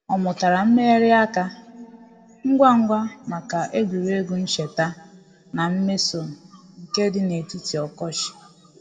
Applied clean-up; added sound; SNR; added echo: none; none; none; reverberation time 1.5 s.